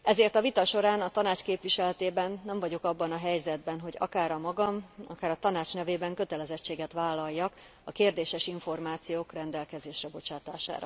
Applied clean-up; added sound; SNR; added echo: none; none; none; none.